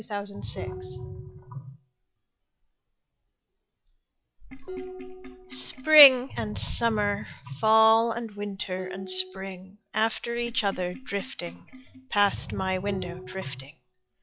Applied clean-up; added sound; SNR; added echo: classical method log-MMSE.